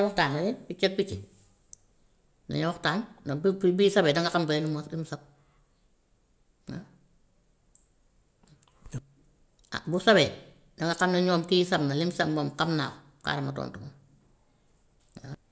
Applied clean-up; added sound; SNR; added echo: none; none; none; none.